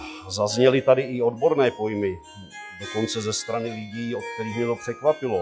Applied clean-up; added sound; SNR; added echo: classical method log-MMSE.